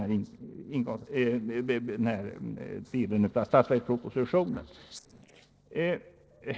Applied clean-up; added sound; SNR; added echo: neural separator model SepFormer DNS4.